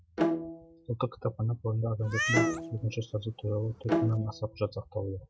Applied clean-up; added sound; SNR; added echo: none; Bowed string instrument + Meow; 1 dB; none.